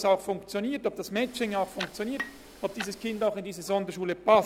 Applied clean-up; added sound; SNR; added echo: none; Bowed string instrument + Tick-tock; 14 dB; none.